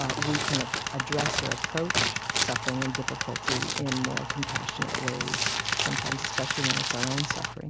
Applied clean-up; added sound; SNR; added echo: none; Tools + Crumpling, crinkling; -3 dB; none.